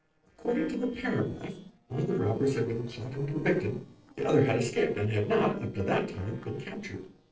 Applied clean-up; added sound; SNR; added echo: neural separator model SepFormer DNS4.